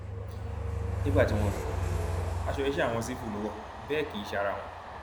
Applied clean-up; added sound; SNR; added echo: none; Train; 0 dB; none.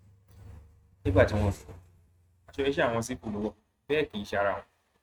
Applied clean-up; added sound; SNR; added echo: neural mask model RNNoise.